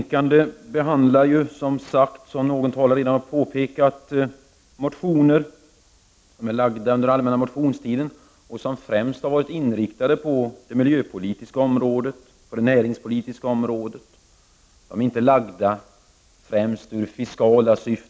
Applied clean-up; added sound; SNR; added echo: none; none; none; none.